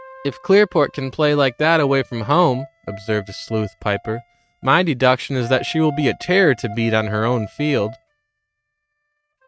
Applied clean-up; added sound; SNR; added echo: neural mask model RNNoise.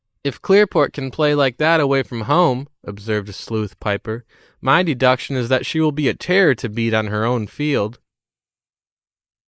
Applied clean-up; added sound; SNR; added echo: neural mask model Resemble Enhance denoiser.